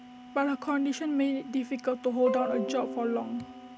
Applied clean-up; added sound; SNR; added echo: none; Wind instrument, woodwind instrument; 19 dB; none.